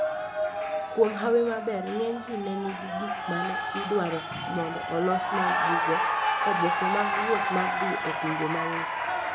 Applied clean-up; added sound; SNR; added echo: none; Cheering; -2 dB; reverberation time 1.0 s.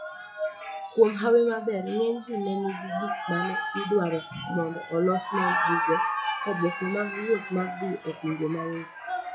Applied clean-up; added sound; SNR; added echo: classical method WPE with log-MMSE.